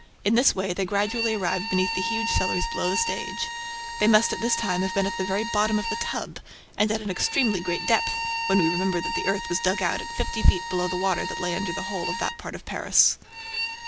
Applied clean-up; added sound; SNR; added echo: none; Bowed string instrument; 6 dB; none.